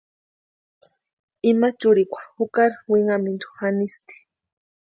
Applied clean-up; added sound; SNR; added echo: none; none; none; none.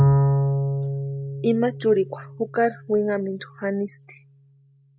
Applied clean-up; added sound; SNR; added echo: none; Bowed string instrument; -1 dB; none.